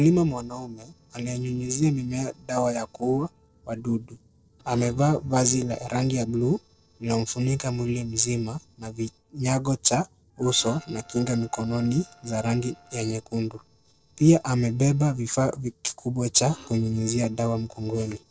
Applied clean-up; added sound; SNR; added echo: neural separator model SepFormer DNS4.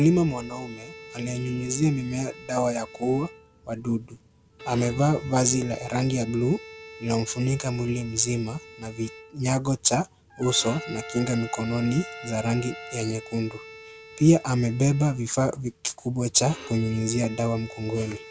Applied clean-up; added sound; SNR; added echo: none; Trumpet + Bowed string instrument; 17 dB; none.